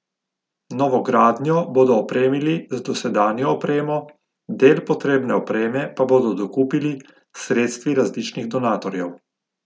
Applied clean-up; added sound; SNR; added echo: none; none; none; none.